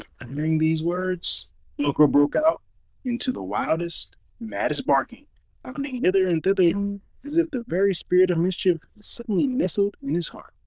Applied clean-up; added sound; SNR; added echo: neural diffusion model UNIVERSE++.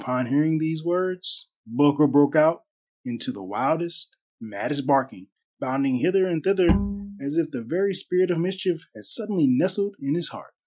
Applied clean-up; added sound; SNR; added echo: classical method Wiener filter.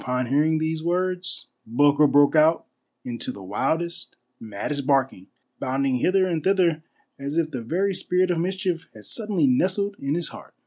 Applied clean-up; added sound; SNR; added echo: none; none; none; none.